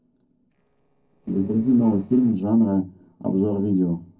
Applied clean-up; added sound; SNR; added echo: neural separator model SepFormer DNS4.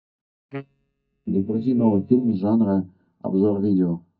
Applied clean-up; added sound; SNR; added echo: neural mask model DeepFilterNet 3.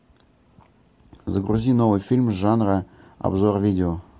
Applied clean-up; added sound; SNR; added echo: none; none; none; none.